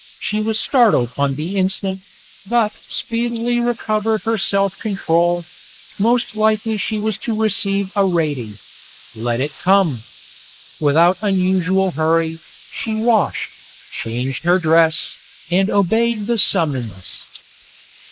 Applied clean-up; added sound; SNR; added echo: neural mask model Resemble Enhance denoiser.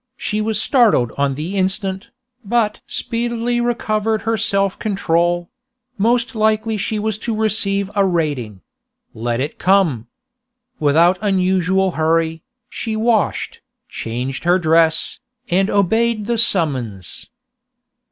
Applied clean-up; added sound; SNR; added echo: none; none; none; none.